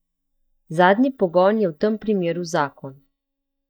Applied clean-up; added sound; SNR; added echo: neural mask model DeepFilterNet 3.